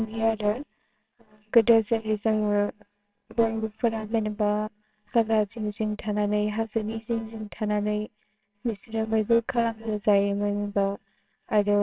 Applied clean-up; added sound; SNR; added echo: neural separator model SepFormer WHAMR!.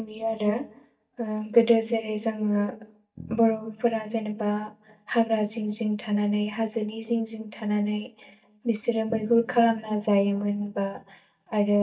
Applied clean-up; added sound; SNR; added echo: neural mask model DeepFilterNet 3.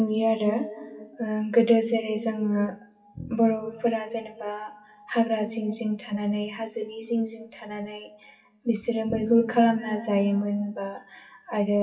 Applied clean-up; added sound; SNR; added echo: classical method WPE with log-MMSE.